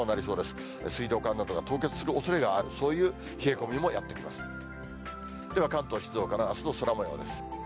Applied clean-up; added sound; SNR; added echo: none; none; none; none.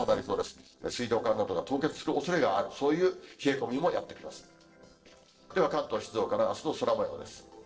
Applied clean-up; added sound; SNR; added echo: neural separator model SepFormer DNS4.